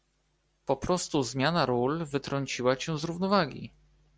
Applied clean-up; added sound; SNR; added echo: none; none; none; none.